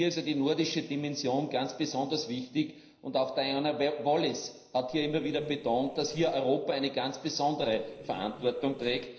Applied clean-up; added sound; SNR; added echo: neural separator model SepFormer DNS4.